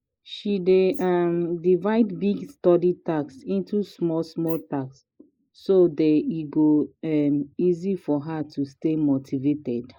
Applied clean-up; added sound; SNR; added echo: neural mask model Resemble Enhance denoiser.